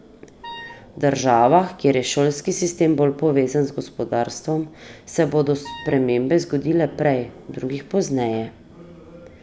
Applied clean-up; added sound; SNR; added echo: none; Wind instrument, woodwind instrument; 17 dB; none.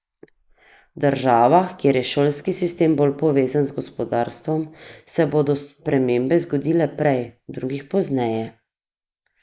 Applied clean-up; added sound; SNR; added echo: neural mask model Resemble Enhance denoiser.